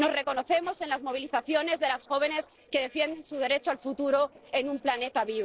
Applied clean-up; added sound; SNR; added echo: neural separator model SepFormer DNS4.